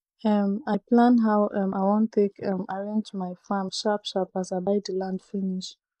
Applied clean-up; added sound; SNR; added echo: neural mask model Resemble Enhance denoiser.